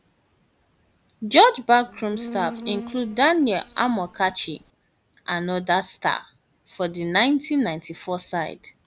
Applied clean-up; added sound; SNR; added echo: none; Insect; 14 dB; none.